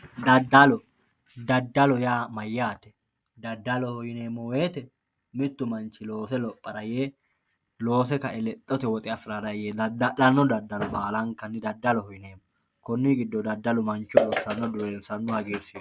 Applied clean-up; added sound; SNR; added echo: none; none; none; none.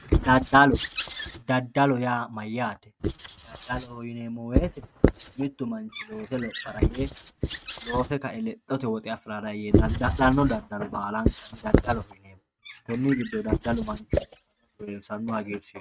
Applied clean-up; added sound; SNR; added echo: neural mask model RNNoise.